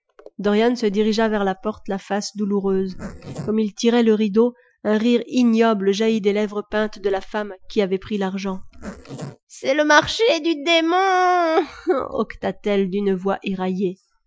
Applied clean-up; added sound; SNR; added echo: classical method Wiener filter.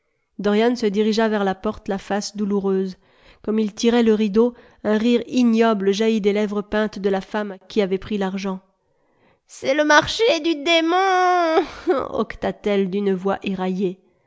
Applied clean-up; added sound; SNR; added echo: none; none; none; none.